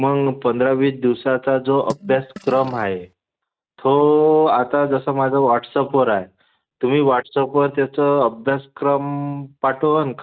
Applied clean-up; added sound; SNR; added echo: neural mask model RNNoise.